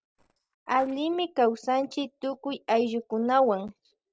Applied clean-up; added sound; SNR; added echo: neural separator model SepFormer DNS4.